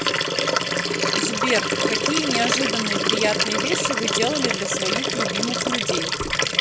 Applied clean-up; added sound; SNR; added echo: none; Liquid; -5 dB; none.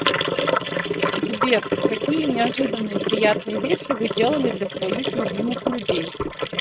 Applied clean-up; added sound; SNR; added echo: neural mask model RNNoise.